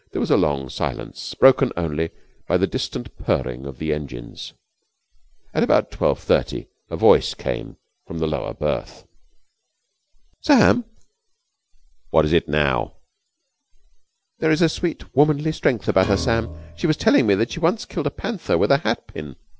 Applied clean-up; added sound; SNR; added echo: neural separator model SepFormer DNS4.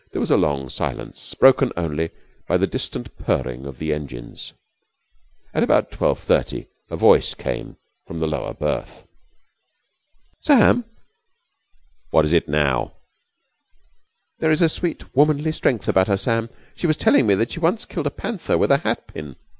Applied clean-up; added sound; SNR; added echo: none; none; none; none.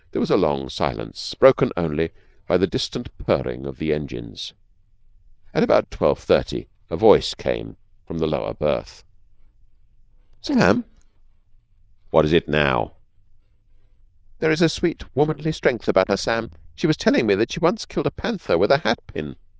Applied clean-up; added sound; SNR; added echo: neural diffusion model UNIVERSE++.